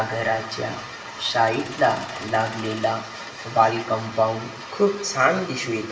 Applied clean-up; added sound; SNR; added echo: none; Gunshot, gunfire; 18 dB; reverberation time 0.7 s.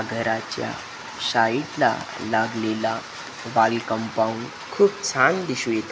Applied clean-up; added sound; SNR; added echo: none; none; none; none.